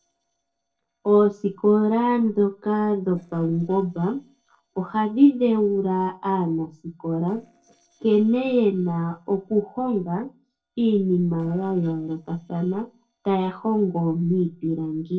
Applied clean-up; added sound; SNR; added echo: neural separator model SepFormer DNS4.